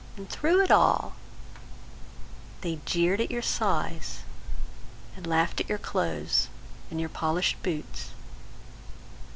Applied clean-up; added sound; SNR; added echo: none; none; none; none.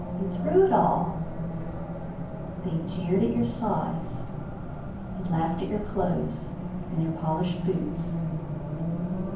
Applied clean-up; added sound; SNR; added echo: none; Race car, auto racing; 4 dB; reverberation time 0.9 s.